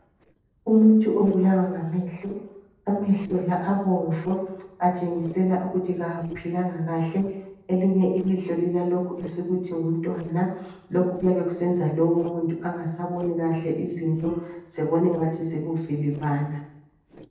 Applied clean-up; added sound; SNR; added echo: neural separator model SepFormer DNS4.